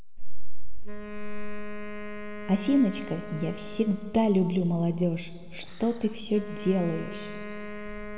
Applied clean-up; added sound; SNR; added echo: none; Wind instrument, woodwind instrument; 16 dB; reverberation time 2.1 s.